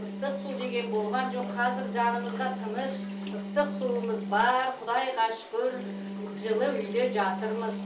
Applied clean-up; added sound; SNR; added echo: none; Wind instrument, woodwind instrument; 7 dB; none.